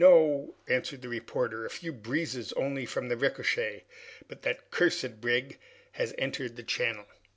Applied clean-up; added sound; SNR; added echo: none; none; none; none.